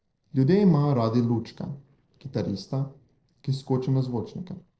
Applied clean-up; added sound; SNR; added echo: neural separator model SepFormer DNS4.